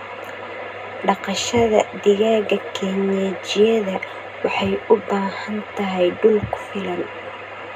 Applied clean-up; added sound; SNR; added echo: none; none; none; reverberation time 0.2 s.